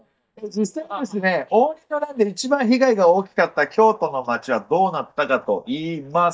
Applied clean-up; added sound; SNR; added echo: neural mask model DeepFilterNet 3.